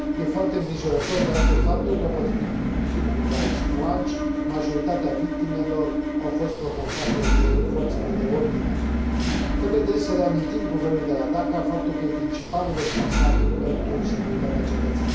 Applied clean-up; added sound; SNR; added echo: none; Engine / Mechanisms; -5 dB; reverberation time 0.6 s.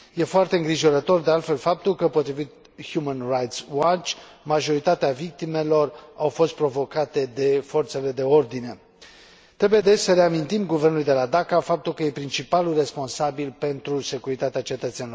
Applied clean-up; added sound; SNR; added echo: none; none; none; none.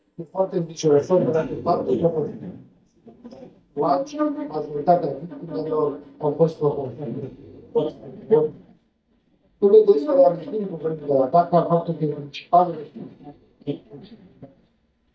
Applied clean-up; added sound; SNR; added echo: neural mask model DeepFilterNet 3.